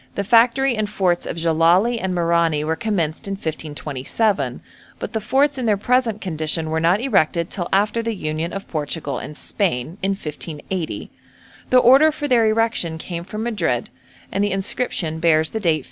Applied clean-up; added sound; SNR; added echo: none; none; none; none.